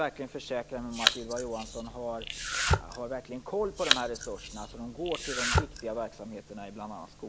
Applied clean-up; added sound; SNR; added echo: none; Domestic sounds, home sounds; -4 dB; none.